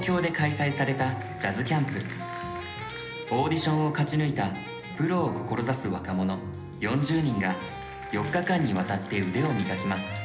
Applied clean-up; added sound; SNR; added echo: none; none; none; reverberation time 0.8 s.